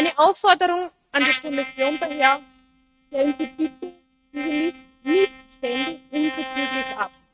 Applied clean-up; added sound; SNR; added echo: neural mask model RNNoise.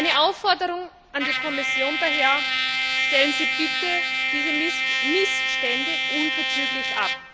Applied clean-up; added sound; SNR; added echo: none; Trumpet; -2 dB; none.